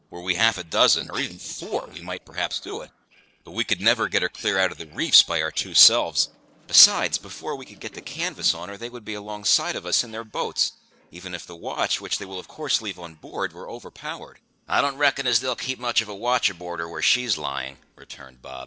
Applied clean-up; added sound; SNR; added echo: neural separator model SepFormer DNS4.